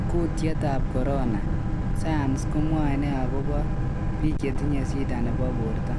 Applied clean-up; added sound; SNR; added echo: none; Boat, Water vehicle; -5 dB; none.